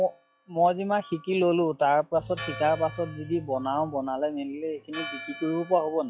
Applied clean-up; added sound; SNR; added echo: classical method log-MMSE.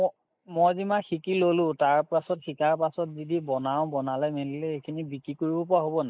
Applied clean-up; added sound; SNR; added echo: neural mask model Resemble Enhance denoiser.